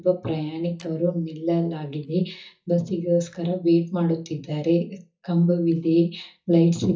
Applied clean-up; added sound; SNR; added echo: neural mask model DeepFilterNet 3.